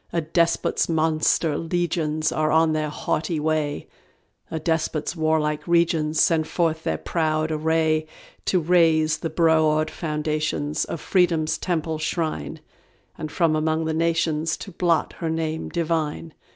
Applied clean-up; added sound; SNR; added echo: none; none; none; none.